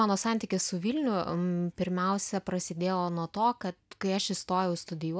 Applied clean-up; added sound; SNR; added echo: none; none; none; none.